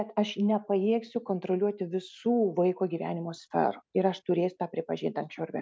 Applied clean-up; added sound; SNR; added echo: none; none; none; none.